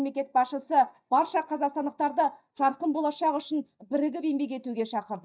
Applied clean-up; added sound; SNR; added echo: neural mask model DeepFilterNet 3.